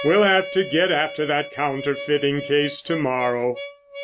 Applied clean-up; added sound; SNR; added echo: none; Harmonica; 13 dB; none.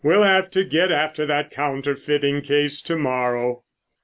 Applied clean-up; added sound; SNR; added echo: none; none; none; none.